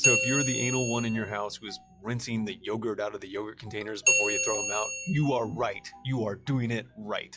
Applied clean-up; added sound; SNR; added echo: classical method log-MMSE.